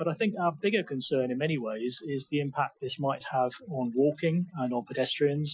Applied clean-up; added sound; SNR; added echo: classical method Wiener filter.